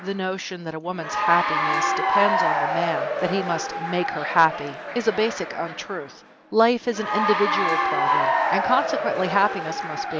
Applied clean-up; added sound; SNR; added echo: none; Applause / Cheering; 0 dB; none.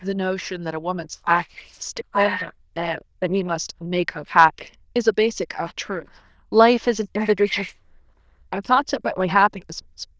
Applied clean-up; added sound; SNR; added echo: neural diffusion model UNIVERSE++.